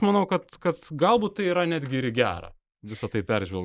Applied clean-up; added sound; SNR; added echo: neural mask model Resemble Enhance denoiser.